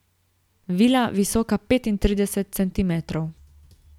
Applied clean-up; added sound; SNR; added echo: none; none; none; none.